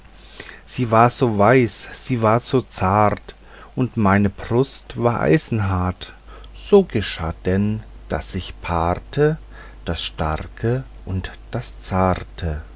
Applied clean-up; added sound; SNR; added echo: none; none; none; none.